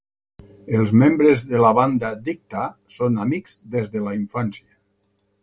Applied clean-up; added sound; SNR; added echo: none; none; none; none.